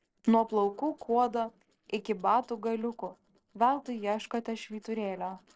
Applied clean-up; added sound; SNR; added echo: neural separator model SepFormer DNS4.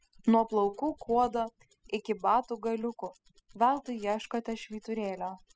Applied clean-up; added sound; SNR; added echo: classical method spectral subtraction.